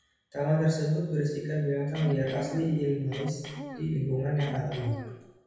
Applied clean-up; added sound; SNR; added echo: none; Cough; 13 dB; reverberation time 1.2 s.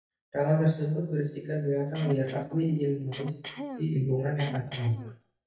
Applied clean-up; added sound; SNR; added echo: neural mask model DeepFilterNet 3.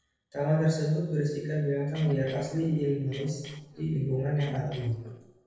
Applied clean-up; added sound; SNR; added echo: neural separator model SepFormer DNS4.